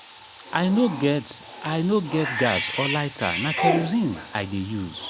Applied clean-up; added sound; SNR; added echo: none; Bathtub (filling or washing) / Cat; 5 dB; none.